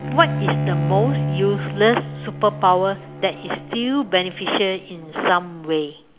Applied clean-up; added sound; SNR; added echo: none; Bowed string instrument; 6 dB; none.